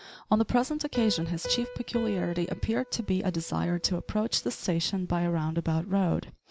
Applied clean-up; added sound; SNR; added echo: none; Piano; 15 dB; none.